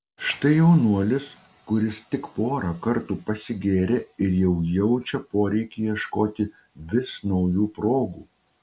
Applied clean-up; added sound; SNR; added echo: none; none; none; none.